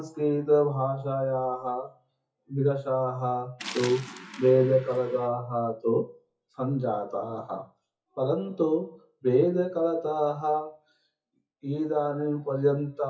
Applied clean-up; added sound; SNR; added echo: classical method WPE with log-MMSE.